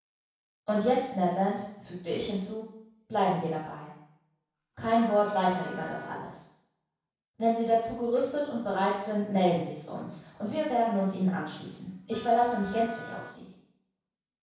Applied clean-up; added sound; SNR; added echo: none; Wind instrument, woodwind instrument; 16 dB; reverberation time 0.7 s.